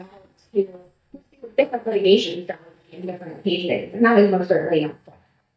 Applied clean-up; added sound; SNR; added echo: neural mask model DeepFilterNet 3.